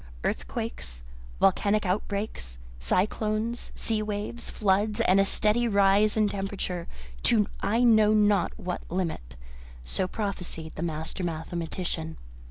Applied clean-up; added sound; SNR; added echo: none; none; none; none.